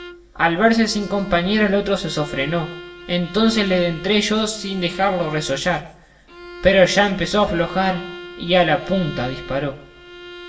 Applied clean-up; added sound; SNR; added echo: none; Bowed string instrument; 16 dB; reverberation time 0.7 s.